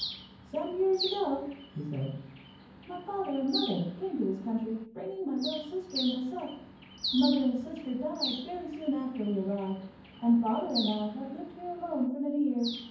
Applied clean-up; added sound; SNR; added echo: none; Bird; 10 dB; reverberation time 0.9 s.